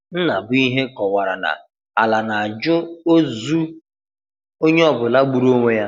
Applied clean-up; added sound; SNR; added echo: none; none; none; none.